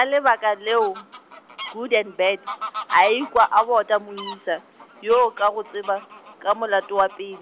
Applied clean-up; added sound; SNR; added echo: none; Fowl; 15 dB; none.